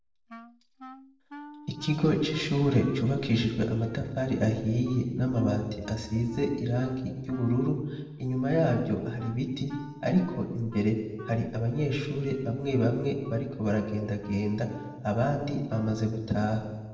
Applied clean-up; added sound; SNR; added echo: none; Wind instrument, woodwind instrument; 20 dB; reverberation time 1.1 s.